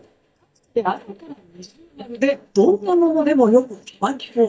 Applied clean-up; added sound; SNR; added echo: neural mask model DeepFilterNet 3.